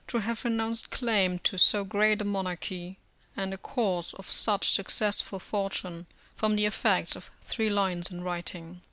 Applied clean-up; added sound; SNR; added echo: none; none; none; none.